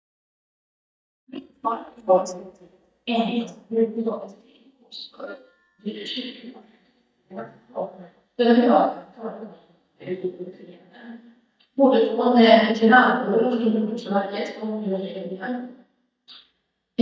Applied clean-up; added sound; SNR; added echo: neural mask model DeepFilterNet 3.